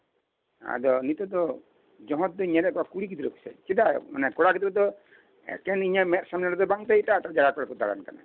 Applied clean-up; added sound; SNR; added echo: none; none; none; none.